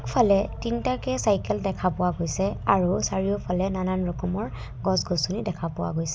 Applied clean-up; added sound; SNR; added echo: none; none; none; none.